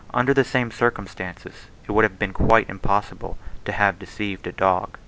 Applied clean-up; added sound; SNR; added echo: none; none; none; none.